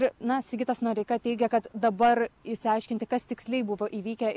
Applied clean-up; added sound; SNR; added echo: none; none; none; none.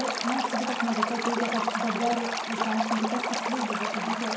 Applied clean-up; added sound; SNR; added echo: none; Stream; -1 dB; reverberation time 0.5 s.